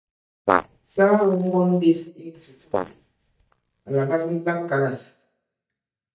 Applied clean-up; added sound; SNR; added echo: neural mask model DeepFilterNet 3.